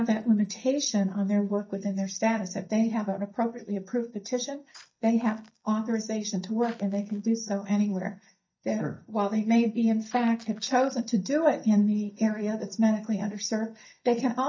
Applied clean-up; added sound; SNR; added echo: neural mask model DeepFilterNet 3.